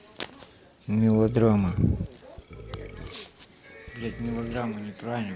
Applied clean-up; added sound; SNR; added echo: none; Burping, eructation; 15 dB; none.